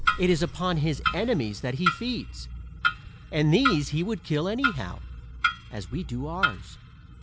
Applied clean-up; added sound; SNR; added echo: none; Clock; 3 dB; none.